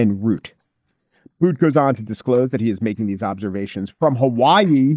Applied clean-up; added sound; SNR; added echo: neural mask model DeepFilterNet 3.